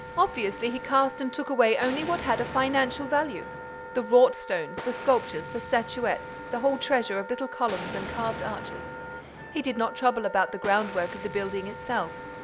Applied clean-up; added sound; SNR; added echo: none; Wind instrument, woodwind instrument + Explosion; 11 dB; none.